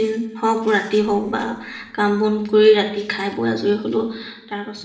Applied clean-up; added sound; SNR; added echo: neural separator model SepFormer DNS4.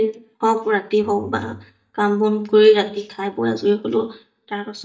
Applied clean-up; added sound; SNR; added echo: neural mask model DeepFilterNet 3.